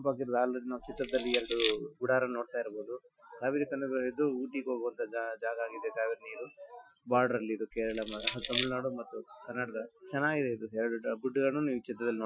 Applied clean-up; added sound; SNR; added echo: classical method Wiener filter.